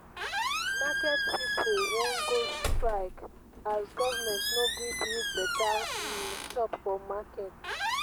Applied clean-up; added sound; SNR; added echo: none; Squeak; -2 dB; none.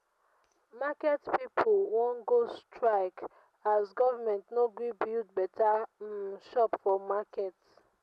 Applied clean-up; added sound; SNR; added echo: none; none; none; none.